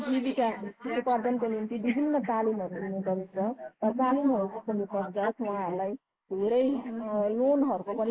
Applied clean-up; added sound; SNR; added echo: neural mask model Resemble Enhance denoiser.